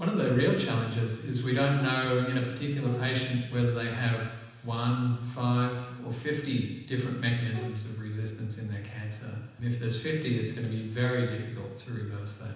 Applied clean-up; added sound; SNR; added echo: none; Bowed string instrument; 16 dB; reverberation time 1.1 s.